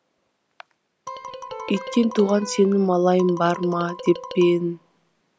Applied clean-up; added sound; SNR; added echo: none; Marimba, xylophone + Electric guitar; 14 dB; none.